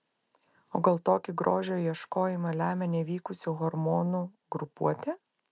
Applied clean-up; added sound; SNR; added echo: none; none; none; none.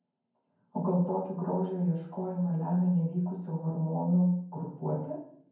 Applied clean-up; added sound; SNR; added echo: none; none; none; reverberation time 0.9 s.